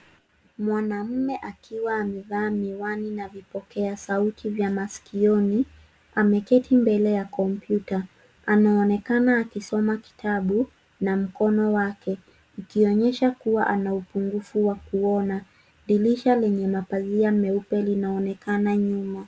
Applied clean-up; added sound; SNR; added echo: none; none; none; none.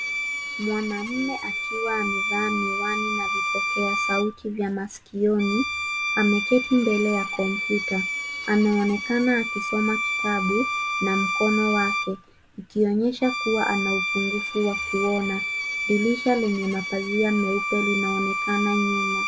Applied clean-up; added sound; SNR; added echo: none; Bowed string instrument; 3 dB; none.